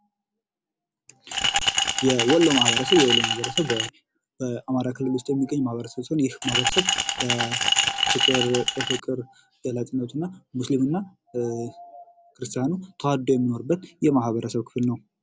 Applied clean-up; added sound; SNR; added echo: none; Glass; -2 dB; none.